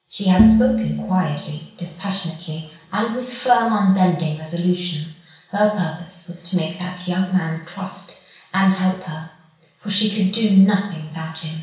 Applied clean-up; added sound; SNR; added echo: none; Bowed string instrument; -1 dB; reverberation time 0.6 s.